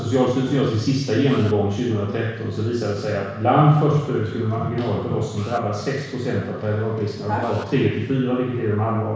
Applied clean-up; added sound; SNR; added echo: neural separator model SepFormer DNS4.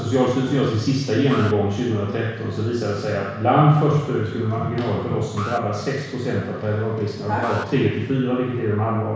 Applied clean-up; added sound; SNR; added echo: none; Alarm; 17 dB; reverberation time 1.1 s.